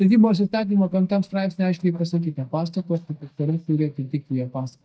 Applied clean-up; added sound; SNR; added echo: neural mask model DeepFilterNet 3.